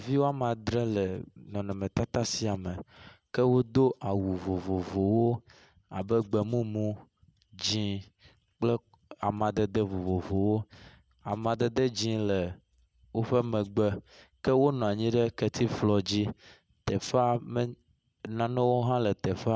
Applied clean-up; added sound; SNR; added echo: none; none; none; none.